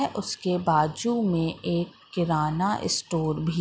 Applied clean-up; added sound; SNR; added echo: none; none; none; none.